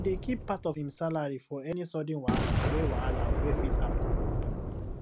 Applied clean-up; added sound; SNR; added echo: none; Boom; -4 dB; none.